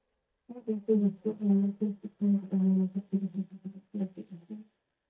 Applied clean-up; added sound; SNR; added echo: neural mask model DeepFilterNet 3.